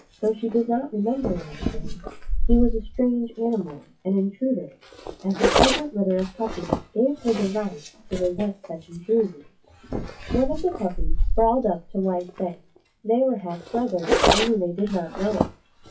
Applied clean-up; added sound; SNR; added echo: classical method WPE with log-MMSE.